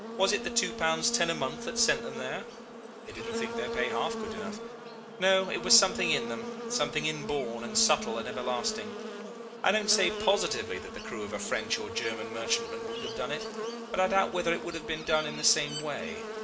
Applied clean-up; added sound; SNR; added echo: none; Buzz; 6 dB; none.